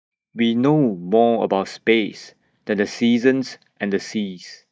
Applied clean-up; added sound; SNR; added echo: neural mask model DeepFilterNet 3.